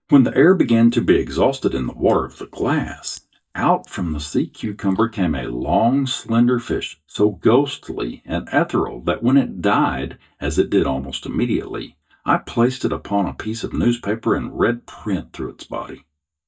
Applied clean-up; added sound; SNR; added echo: neural mask model DeepFilterNet 3.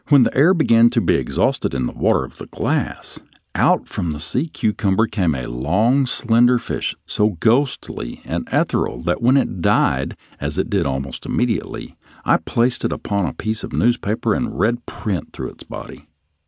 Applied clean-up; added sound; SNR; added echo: none; none; none; none.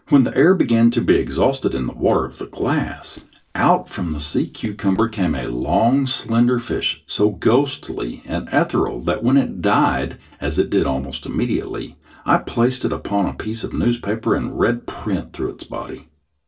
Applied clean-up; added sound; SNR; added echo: neural separator model SepFormer DNS4.